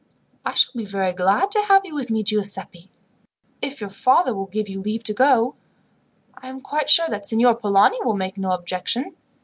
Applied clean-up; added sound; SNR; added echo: none; none; none; none.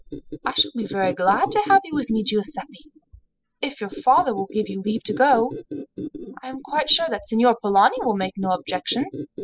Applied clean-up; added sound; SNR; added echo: classical method spectral subtraction.